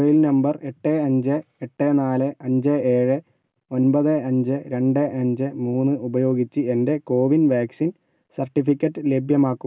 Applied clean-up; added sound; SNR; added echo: none; none; none; none.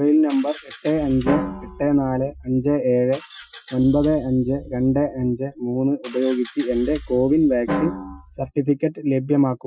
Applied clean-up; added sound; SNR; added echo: classical method Wiener filter.